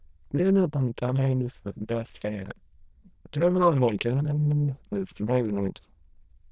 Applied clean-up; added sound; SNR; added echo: neural diffusion model UNIVERSE++.